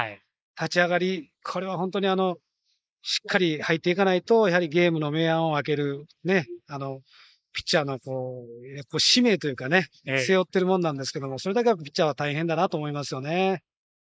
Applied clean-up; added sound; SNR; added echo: neural mask model Resemble Enhance denoiser.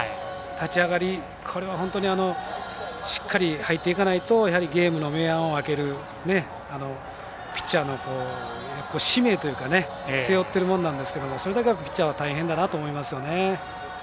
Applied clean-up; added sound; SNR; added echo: none; none; none; none.